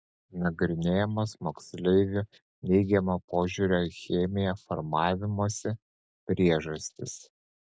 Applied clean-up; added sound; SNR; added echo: none; none; none; none.